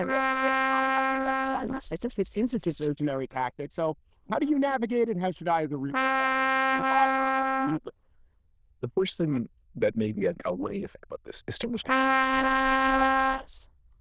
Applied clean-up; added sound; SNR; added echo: neural diffusion model UNIVERSE++.